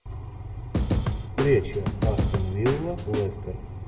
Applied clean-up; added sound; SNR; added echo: none; Snare drum / Drum kit; 0 dB; reverberation time 1.3 s.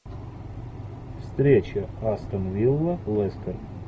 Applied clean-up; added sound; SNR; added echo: none; none; none; none.